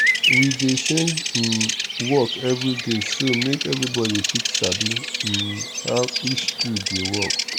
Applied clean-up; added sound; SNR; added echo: none; Bird vocalization, bird call, bird song; 0 dB; none.